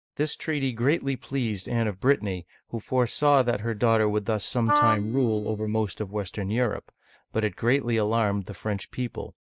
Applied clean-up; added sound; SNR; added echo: neural mask model DeepFilterNet 3.